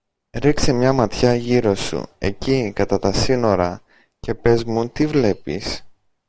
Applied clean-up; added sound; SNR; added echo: none; none; none; none.